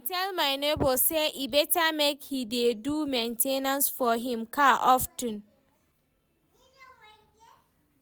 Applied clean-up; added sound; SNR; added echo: none; none; none; none.